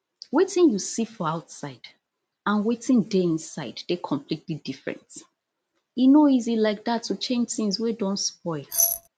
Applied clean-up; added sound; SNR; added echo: none; Glass; -1 dB; none.